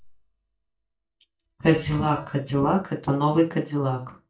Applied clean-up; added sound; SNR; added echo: neural mask model DeepFilterNet 3.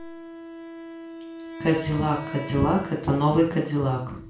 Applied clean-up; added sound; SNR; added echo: none; Wind instrument, woodwind instrument; 13 dB; reverberation time 0.3 s.